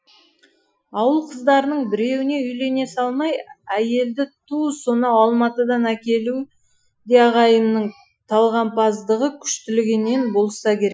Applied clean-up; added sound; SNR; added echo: classical method Wiener filter.